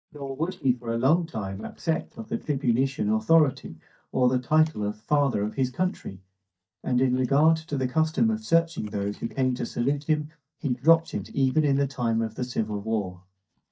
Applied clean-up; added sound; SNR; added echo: neural mask model DeepFilterNet 3.